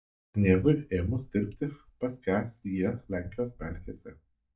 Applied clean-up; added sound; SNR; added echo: neural mask model DeepFilterNet 3.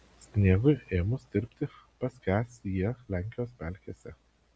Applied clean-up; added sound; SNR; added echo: none; none; none; none.